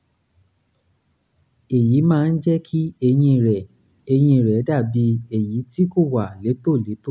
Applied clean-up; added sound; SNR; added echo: none; none; none; none.